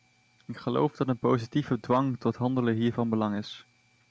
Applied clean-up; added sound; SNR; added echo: none; none; none; none.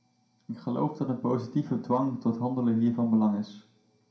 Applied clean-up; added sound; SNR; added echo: none; none; none; reverberation time 0.5 s.